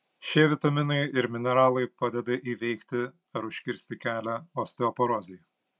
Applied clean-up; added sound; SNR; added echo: none; none; none; none.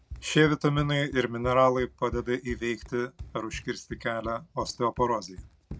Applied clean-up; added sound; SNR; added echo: none; Run; 16 dB; none.